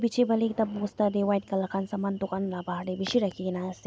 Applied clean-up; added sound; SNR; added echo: none; none; none; none.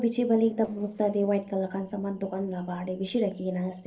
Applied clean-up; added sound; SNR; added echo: neural separator model SepFormer DNS4.